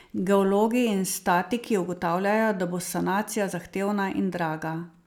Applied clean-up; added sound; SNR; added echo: none; none; none; none.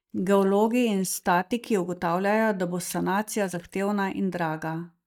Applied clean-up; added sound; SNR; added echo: neural mask model DeepFilterNet 3.